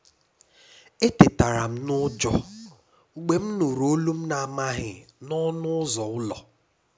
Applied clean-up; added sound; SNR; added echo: none; none; none; none.